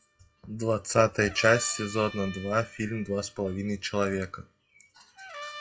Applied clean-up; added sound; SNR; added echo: classical method WPE with log-MMSE.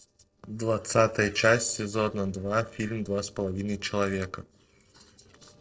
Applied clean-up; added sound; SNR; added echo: neural separator model SepFormer DNS4.